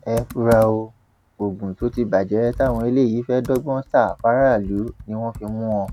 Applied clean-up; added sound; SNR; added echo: none; Computer keyboard; 16 dB; none.